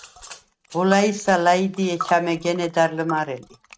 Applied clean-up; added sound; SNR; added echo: neural mask model RNNoise.